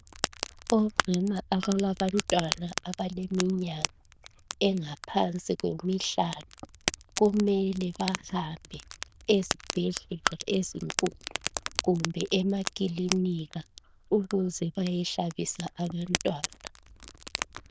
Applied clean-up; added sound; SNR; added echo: neural diffusion model UNIVERSE++.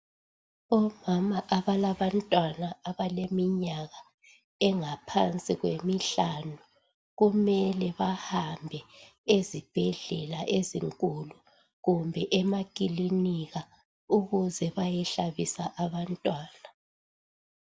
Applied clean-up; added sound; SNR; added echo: none; none; none; none.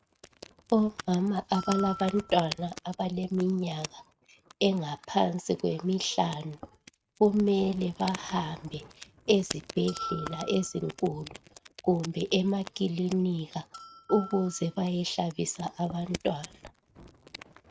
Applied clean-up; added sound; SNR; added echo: neural mask model RNNoise.